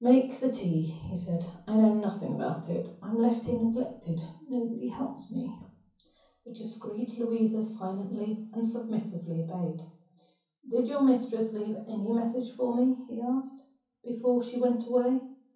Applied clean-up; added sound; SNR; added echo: none; none; none; reverberation time 0.6 s.